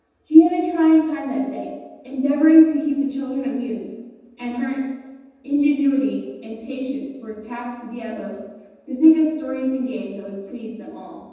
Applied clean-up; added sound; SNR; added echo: none; none; none; reverberation time 1.1 s.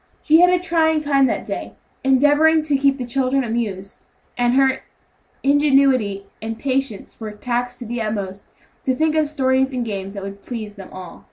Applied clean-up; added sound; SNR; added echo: none; none; none; none.